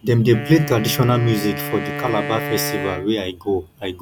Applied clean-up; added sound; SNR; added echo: none; Wind instrument, woodwind instrument; 9 dB; none.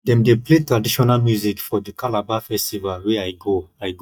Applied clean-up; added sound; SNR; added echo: neural mask model DeepFilterNet 3.